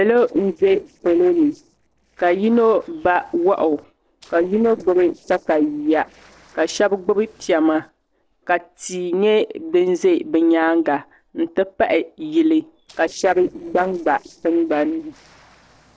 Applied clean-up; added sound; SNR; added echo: neural separator model SepFormer DNS4.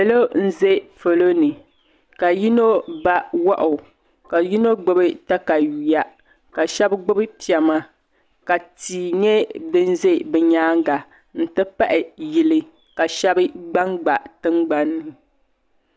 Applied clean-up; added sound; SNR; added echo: none; none; none; none.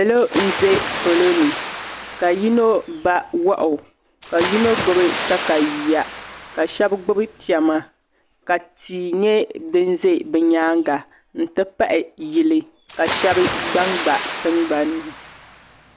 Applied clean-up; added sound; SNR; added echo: none; Water; 9 dB; none.